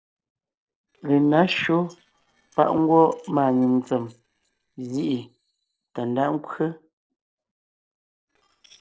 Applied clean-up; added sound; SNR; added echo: neural separator model SepFormer DNS4.